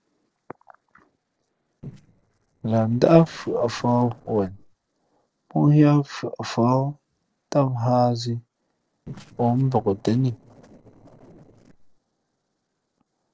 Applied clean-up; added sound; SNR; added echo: neural separator model SepFormer DNS4.